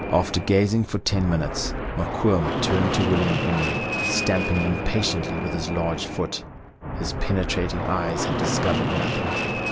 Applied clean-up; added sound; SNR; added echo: none; Fixed-wing aircraft, airplane; 2 dB; none.